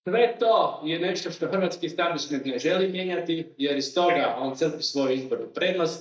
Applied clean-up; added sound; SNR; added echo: neural mask model DeepFilterNet 3.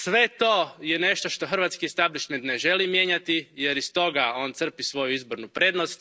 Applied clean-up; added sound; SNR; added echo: none; none; none; none.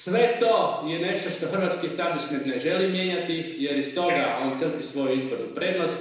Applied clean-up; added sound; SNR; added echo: neural separator model SepFormer DNS4.